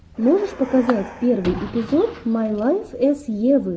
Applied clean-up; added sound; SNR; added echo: none; Car; 16 dB; none.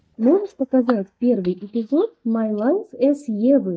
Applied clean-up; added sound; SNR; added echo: neural mask model DeepFilterNet 3.